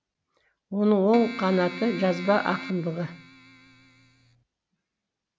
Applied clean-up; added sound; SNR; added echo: none; Keyboard (musical); 13 dB; none.